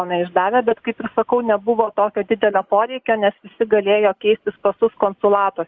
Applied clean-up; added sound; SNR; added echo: neural mask model Resemble Enhance denoiser.